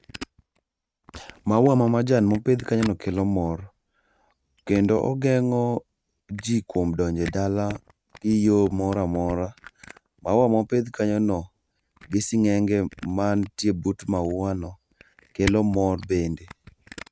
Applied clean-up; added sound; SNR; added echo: neural mask model RNNoise.